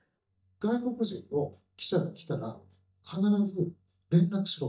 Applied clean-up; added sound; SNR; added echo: neural mask model DeepFilterNet 3.